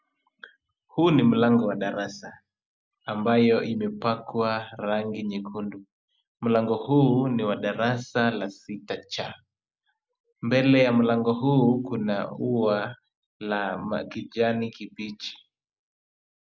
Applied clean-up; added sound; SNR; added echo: none; none; none; none.